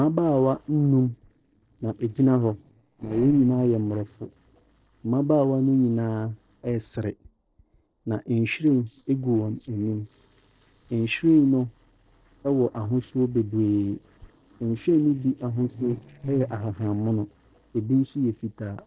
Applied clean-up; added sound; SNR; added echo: neural separator model SepFormer DNS4.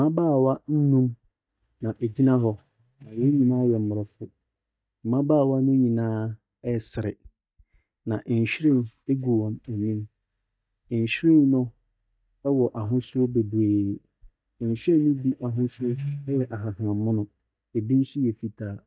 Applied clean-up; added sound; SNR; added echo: neural mask model DeepFilterNet 3.